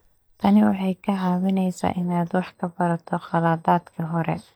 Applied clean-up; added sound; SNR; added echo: neural mask model DeepFilterNet 3.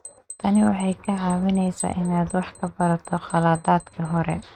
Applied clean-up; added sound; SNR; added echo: neural mask model RNNoise.